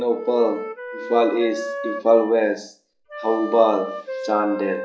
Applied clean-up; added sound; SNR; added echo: classical method log-MMSE.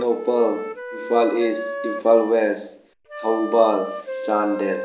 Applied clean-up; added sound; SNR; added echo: none; Wind instrument, woodwind instrument; 10 dB; none.